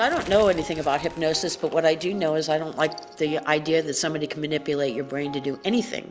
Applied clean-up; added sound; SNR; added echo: none; Crumpling, crinkling; 18 dB; none.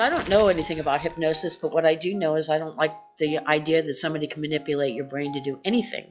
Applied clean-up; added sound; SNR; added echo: classical method log-MMSE.